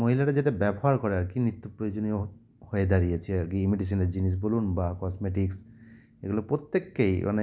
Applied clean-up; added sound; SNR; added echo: none; none; none; none.